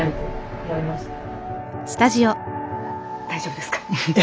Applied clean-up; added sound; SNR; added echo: none; none; none; none.